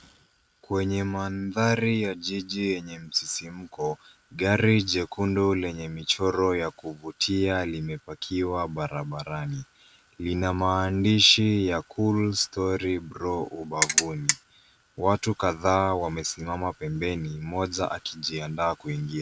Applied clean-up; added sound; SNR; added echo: none; Ratchet, pawl; -2 dB; none.